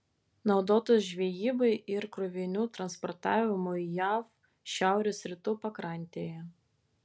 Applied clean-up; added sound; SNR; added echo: none; none; none; none.